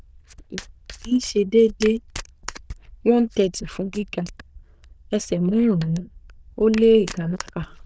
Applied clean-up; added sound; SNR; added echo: neural diffusion model UNIVERSE++.